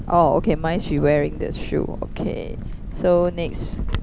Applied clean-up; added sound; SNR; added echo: none; Crackle; 7 dB; none.